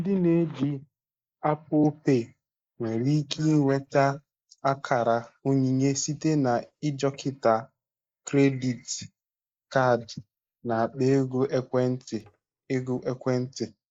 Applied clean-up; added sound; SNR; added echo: neural mask model Resemble Enhance denoiser.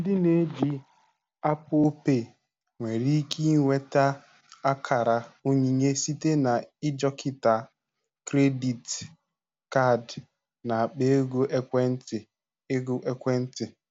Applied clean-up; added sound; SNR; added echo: none; none; none; none.